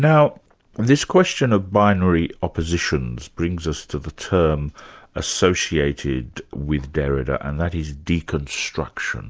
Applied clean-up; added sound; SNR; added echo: none; none; none; none.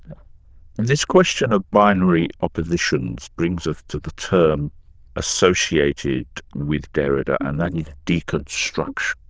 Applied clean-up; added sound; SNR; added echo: neural diffusion model UNIVERSE++.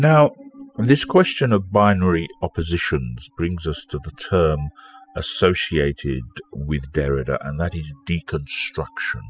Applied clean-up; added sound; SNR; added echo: classical method spectral subtraction.